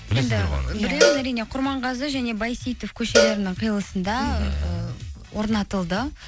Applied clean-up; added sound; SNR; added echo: none; Cowbell; 1 dB; none.